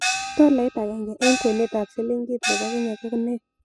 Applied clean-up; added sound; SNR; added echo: classical method spectral subtraction.